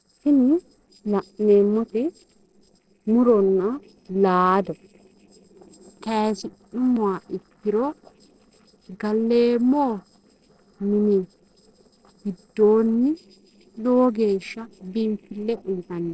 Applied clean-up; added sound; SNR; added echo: neural separator model SepFormer DNS4.